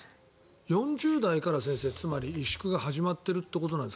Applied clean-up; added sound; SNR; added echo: none; none; none; none.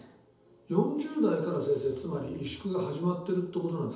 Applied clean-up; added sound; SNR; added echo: none; none; none; reverberation time 2.2 s.